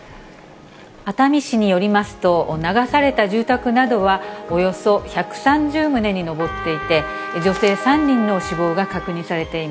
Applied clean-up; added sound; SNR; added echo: none; Trumpet; 10 dB; none.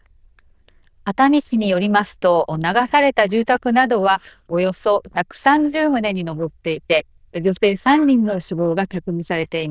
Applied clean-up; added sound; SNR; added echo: neural diffusion model UNIVERSE++.